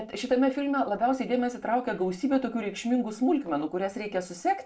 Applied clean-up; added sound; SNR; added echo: neural separator model SepFormer DNS4.